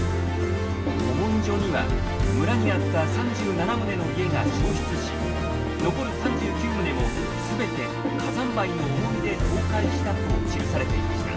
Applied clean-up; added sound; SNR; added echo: none; Musical instrument; -2 dB; reverberation time 0.4 s.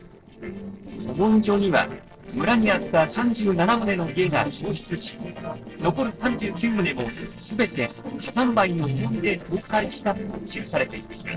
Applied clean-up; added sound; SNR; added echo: neural separator model SepFormer DNS4.